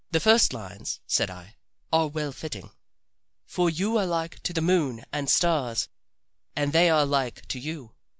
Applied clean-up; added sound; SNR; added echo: none; none; none; none.